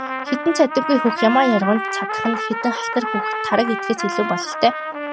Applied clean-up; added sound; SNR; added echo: none; Trumpet; 4 dB; none.